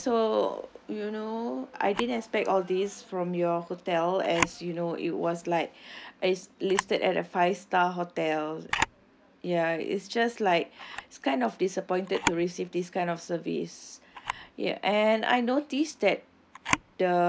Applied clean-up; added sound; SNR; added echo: none; Camera; 11 dB; none.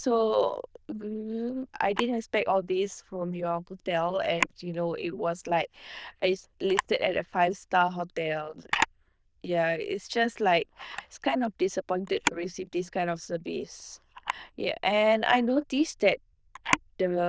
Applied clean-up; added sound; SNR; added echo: neural diffusion model UNIVERSE++.